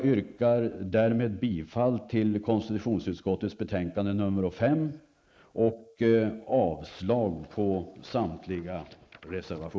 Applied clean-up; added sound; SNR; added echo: neural mask model Resemble Enhance denoiser.